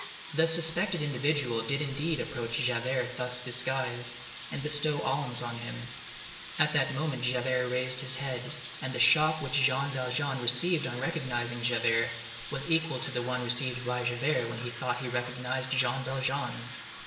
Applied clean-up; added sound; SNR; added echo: none; Sink (filling or washing) / Water tap, faucet; 7 dB; reverberation time 1.1 s.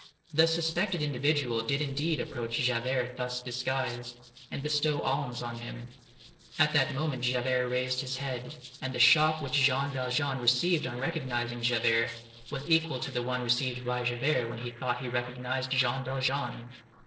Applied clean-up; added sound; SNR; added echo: neural separator model SepFormer DNS4.